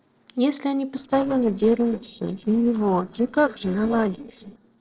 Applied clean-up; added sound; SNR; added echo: neural separator model SepFormer DNS4.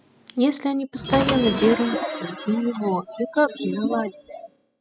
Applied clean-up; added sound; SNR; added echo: classical method spectral subtraction.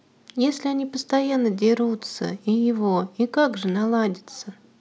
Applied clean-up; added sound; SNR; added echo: none; none; none; none.